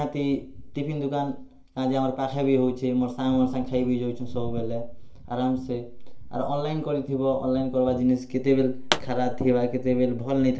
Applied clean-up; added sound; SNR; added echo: none; Explosion; 6 dB; reverberation time 0.4 s.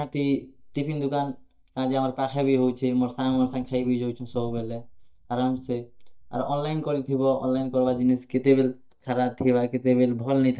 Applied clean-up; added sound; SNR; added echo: neural mask model DeepFilterNet 3.